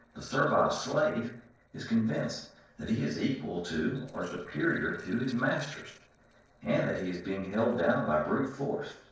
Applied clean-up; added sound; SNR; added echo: neural separator model SepFormer DNS4.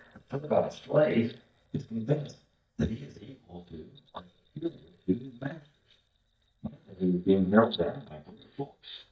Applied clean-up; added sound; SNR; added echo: neural mask model DeepFilterNet 3.